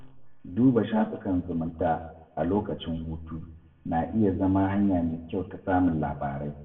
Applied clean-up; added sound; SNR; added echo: none; none; none; reverberation time 0.7 s.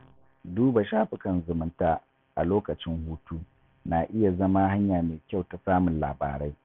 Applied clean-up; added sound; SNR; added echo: none; none; none; none.